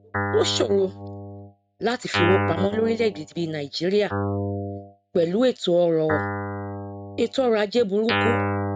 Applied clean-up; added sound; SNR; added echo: neural mask model RNNoise.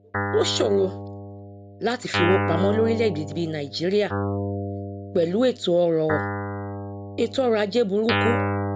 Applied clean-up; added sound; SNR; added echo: none; Guitar; 4 dB; none.